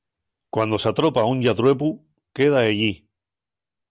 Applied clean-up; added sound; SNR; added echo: none; none; none; none.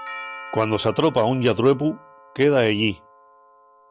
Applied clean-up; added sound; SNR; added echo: none; Doorbell; 18 dB; none.